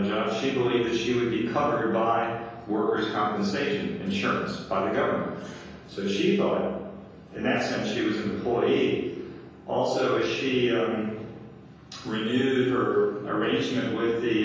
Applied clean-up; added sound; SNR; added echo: none; none; none; reverberation time 1.3 s.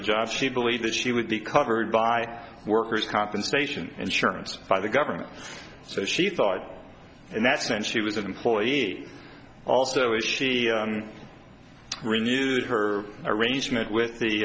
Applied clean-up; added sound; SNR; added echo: none; none; none; none.